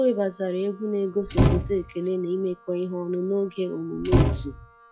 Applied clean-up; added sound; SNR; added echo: classical method log-MMSE.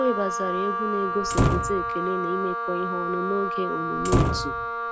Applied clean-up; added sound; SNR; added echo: none; Slam + Wind instrument, woodwind instrument; -3 dB; none.